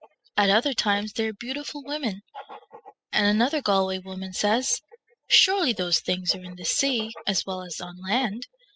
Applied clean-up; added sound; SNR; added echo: classical method spectral subtraction.